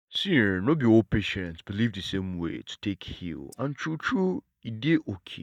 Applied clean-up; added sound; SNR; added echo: neural mask model DeepFilterNet 3.